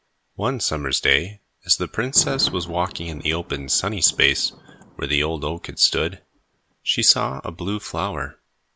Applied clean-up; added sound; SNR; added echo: none; Thunder; 20 dB; none.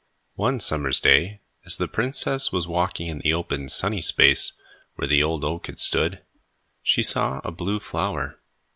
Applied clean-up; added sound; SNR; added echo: none; none; none; none.